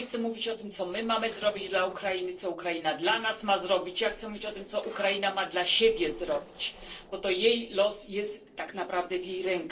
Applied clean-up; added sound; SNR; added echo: neural separator model SepFormer DNS4.